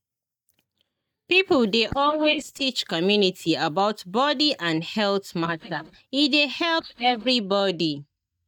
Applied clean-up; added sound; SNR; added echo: neural mask model DeepFilterNet 3.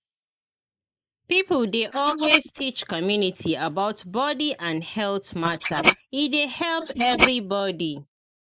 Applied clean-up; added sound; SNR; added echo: neural mask model Resemble Enhance denoiser.